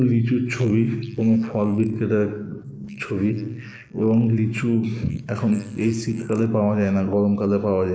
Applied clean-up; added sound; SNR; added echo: neural mask model Resemble Enhance denoiser.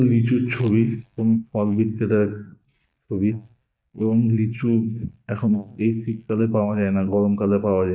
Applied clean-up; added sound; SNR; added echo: neural mask model DeepFilterNet 3.